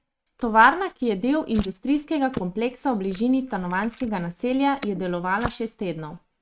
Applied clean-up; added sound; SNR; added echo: neural mask model RNNoise.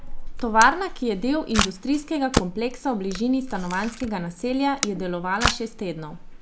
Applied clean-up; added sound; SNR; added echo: none; Camera; 5 dB; none.